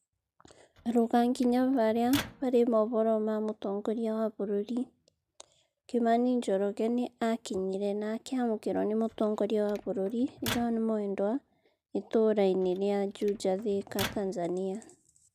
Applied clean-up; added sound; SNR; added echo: none; Microwave oven; 14 dB; none.